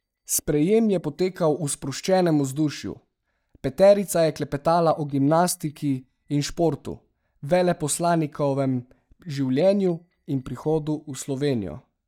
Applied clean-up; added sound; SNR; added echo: neural mask model DeepFilterNet 3.